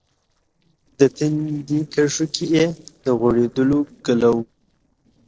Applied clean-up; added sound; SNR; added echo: neural separator model SepFormer DNS4.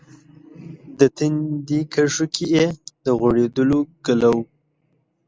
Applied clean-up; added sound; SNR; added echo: none; none; none; none.